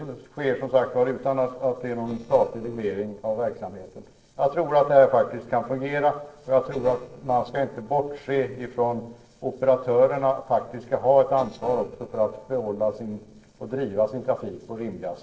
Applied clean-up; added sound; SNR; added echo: neural separator model SepFormer DNS4.